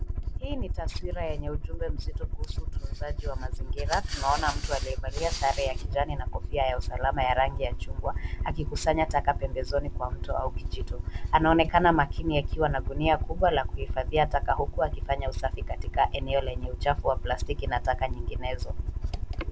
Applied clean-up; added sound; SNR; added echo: none; Aircraft; 1 dB; none.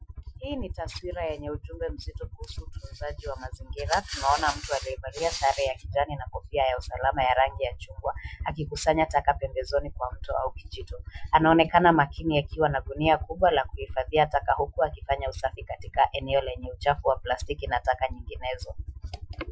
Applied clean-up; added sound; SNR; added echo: classical method Wiener filter.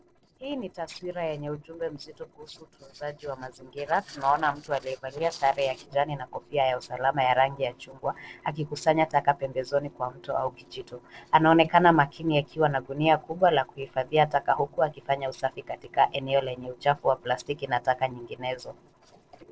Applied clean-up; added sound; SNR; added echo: neural separator model SepFormer DNS4.